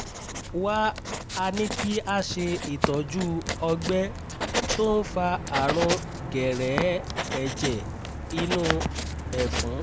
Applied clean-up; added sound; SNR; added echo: none; Writing; 3 dB; none.